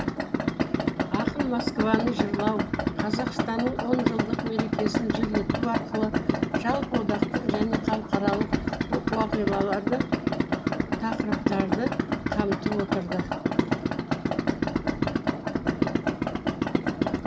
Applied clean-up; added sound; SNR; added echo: none; Idling; -4 dB; none.